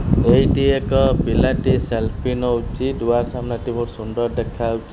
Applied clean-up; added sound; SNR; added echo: none; none; none; none.